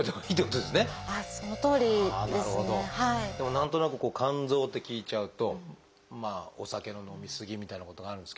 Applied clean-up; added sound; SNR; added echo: none; Guitar; 9 dB; none.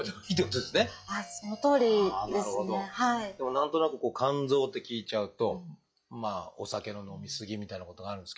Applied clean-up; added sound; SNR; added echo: classical method log-MMSE.